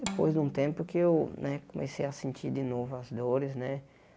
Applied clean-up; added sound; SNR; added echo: none; Bowed string instrument; 14 dB; none.